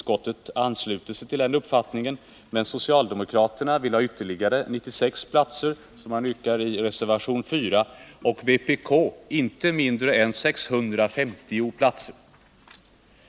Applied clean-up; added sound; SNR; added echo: none; none; none; none.